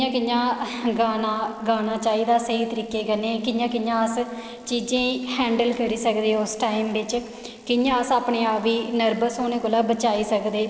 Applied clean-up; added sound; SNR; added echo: neural separator model SepFormer DNS4.